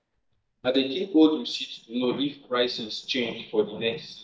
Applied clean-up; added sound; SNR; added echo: neural mask model DeepFilterNet 3.